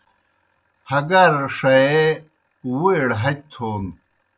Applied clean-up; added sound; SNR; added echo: none; none; none; none.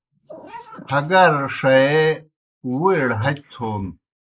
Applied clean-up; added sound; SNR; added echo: neural mask model Resemble Enhance denoiser.